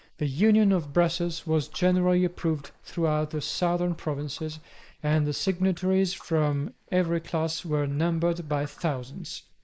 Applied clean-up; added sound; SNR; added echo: neural mask model Resemble Enhance denoiser.